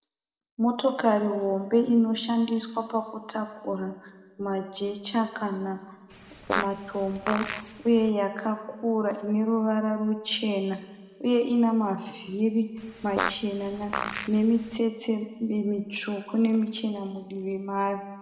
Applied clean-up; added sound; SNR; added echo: none; Fart; 7 dB; reverberation time 1.2 s.